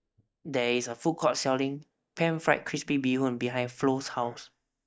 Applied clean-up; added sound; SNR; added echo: neural mask model DeepFilterNet 3.